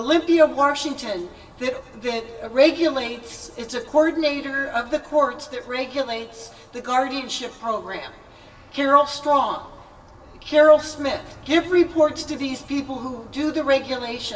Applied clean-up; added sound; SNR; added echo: none; none; none; reverberation time 1.3 s.